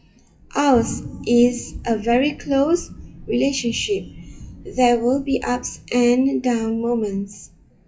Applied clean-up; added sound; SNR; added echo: classical method WPE with log-MMSE.